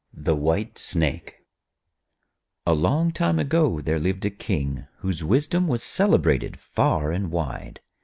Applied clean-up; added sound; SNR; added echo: none; none; none; none.